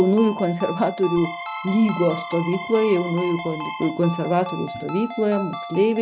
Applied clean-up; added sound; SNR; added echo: none; Ringtone + Organ; 10 dB; none.